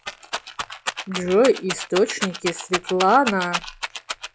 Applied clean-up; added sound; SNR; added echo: classical method log-MMSE.